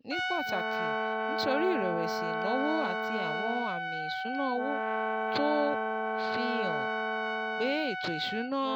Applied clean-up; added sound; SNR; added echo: none; Brass instrument + Trumpet; -2 dB; none.